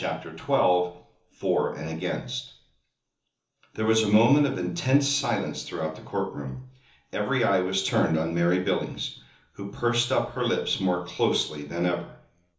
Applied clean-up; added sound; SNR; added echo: none; none; none; reverberation time 0.7 s.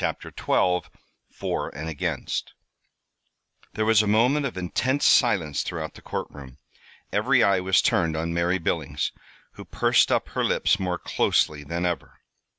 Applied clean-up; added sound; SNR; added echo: none; none; none; none.